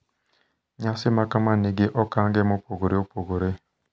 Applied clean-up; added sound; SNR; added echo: none; none; none; none.